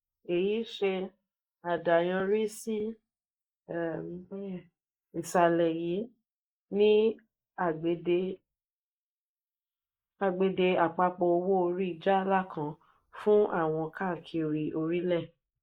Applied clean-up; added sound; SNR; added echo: neural mask model Resemble Enhance denoiser.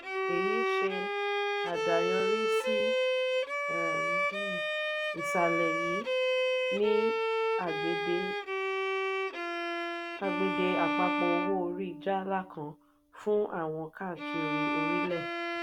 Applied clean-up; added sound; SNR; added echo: none; Bowed string instrument; -4 dB; none.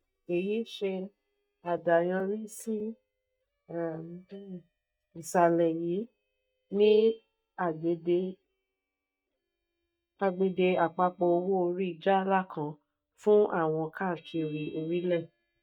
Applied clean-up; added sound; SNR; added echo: neural mask model DeepFilterNet 3.